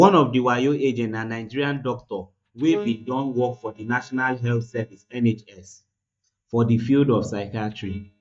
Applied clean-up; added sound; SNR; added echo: neural mask model DeepFilterNet 3.